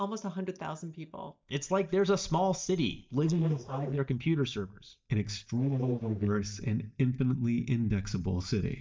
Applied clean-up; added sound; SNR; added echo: neural mask model DeepFilterNet 3.